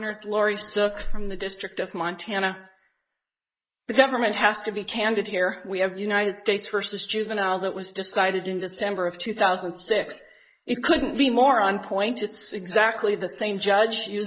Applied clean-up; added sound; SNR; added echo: neural mask model Resemble Enhance denoiser.